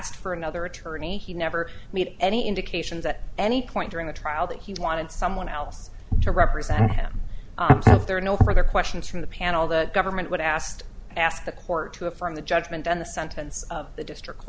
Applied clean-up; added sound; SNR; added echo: none; none; none; none.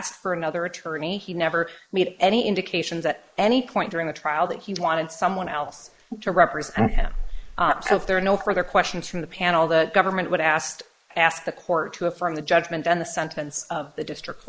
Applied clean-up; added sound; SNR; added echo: neural mask model Resemble Enhance denoiser.